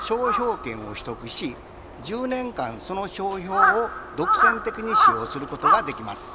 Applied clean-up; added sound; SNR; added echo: none; Crow; -4 dB; none.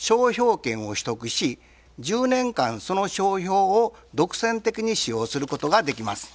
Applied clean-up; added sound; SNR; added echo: none; none; none; none.